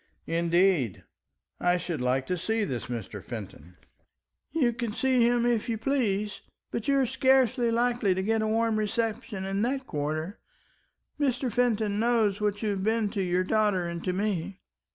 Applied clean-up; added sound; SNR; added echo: none; none; none; none.